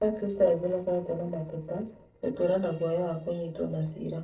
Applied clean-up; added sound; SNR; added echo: neural separator model SepFormer DNS4.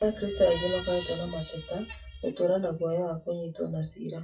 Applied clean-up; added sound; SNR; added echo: classical method WPE with log-MMSE.